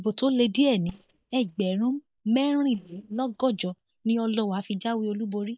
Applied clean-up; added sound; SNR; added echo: neural mask model DeepFilterNet 3.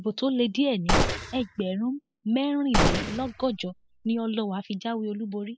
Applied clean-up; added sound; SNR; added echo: classical method spectral subtraction.